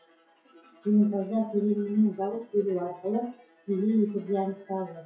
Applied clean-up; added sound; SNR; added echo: classical method WPE with log-MMSE.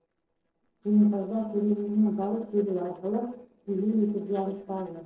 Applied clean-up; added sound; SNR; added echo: neural separator model SepFormer DNS4.